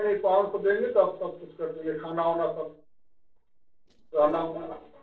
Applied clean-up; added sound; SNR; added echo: neural separator model SepFormer DNS4.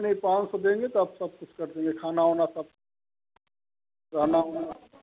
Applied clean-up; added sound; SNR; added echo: none; none; none; none.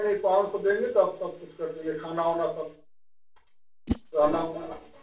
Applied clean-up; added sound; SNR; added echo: none; Whoosh, swoosh, swish; 11 dB; reverberation time 0.3 s.